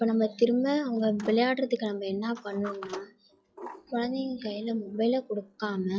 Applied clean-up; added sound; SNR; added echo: classical method log-MMSE.